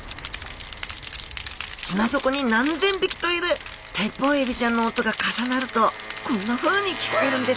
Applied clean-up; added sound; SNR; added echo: none; Engine; 12 dB; none.